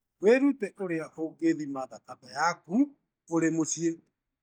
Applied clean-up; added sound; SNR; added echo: neural mask model DeepFilterNet 3.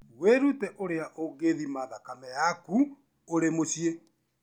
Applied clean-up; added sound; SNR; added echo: none; none; none; none.